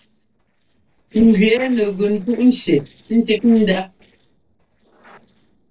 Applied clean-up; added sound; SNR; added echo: neural separator model SepFormer DNS4.